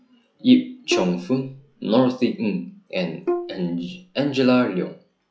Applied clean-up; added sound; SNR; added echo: classical method log-MMSE.